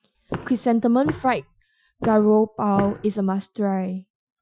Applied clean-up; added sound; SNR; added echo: classical method Wiener filter.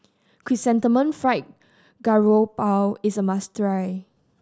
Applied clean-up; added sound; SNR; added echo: none; none; none; none.